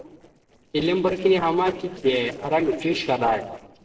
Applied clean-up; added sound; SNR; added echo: neural separator model SepFormer DNS4.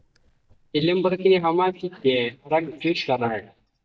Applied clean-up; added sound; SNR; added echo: neural mask model DeepFilterNet 3.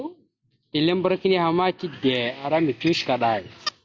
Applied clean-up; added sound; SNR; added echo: none; none; none; none.